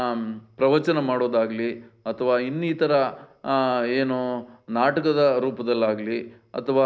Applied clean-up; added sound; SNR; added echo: none; none; none; none.